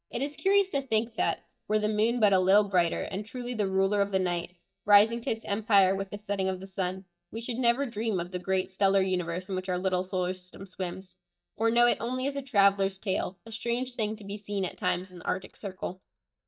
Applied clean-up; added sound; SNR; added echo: neural mask model DeepFilterNet 3.